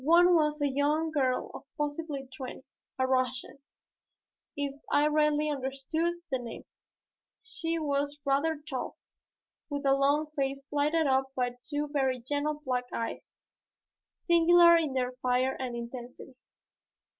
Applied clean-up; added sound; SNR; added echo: none; none; none; none.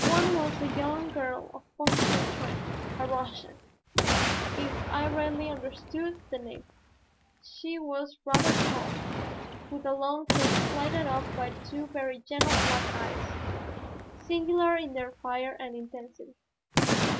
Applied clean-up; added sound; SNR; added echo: none; Boom; -2 dB; none.